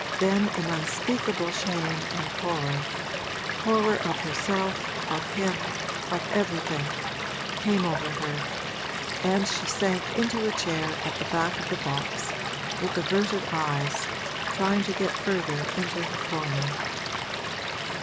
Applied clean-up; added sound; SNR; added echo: none; Stream / Liquid; 1 dB; none.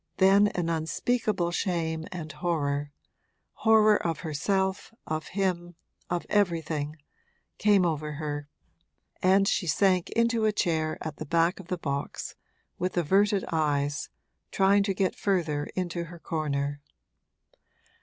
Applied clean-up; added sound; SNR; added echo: none; none; none; none.